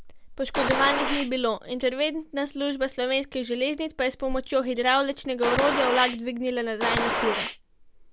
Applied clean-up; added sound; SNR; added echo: none; Gunshot, gunfire; 1 dB; none.